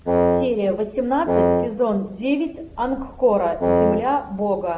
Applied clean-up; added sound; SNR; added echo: none; Wind instrument, woodwind instrument; -2 dB; none.